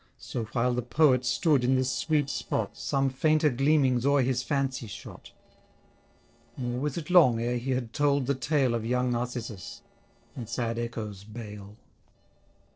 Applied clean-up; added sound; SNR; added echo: neural separator model SepFormer DNS4.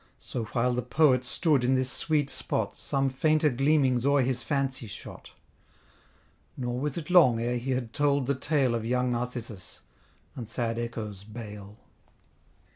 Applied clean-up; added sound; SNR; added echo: none; none; none; none.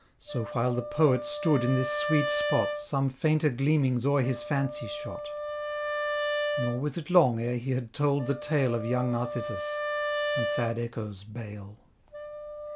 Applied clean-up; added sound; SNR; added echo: none; Wind instrument, woodwind instrument; 5 dB; none.